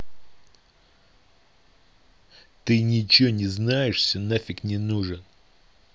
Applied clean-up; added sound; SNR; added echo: none; none; none; none.